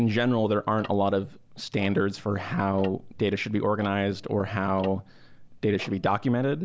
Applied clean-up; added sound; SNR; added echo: none; Tick-tock; 20 dB; none.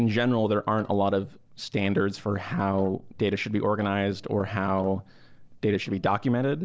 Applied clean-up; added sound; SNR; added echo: neural separator model SepFormer DNS4.